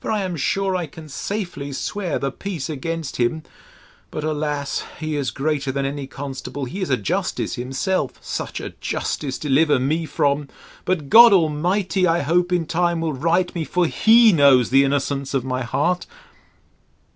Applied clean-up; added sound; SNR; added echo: none; none; none; none.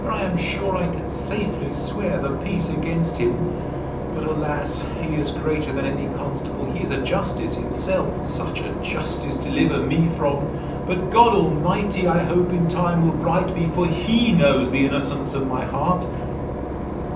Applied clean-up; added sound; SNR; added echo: none; Engine / Boat, Water vehicle; 4 dB; reverberation time 0.6 s.